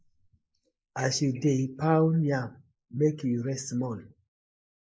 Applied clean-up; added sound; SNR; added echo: neural mask model Resemble Enhance denoiser.